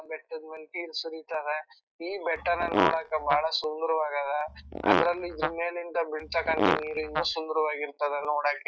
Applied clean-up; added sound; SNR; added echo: classical method log-MMSE.